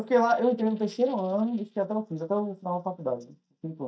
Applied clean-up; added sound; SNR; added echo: neural mask model DeepFilterNet 3.